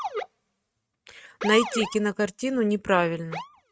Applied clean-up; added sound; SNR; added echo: neural mask model RNNoise.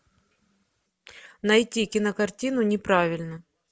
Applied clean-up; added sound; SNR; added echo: none; none; none; none.